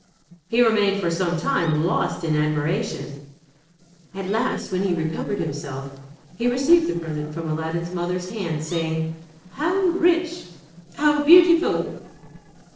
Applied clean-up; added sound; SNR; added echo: neural separator model SepFormer DNS4.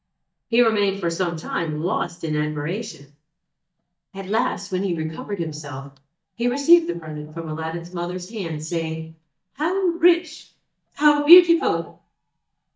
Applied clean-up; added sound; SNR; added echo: neural mask model DeepFilterNet 3.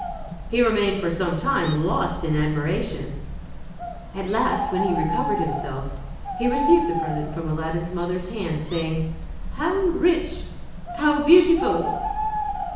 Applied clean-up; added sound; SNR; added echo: none; Bird; 6 dB; reverberation time 0.9 s.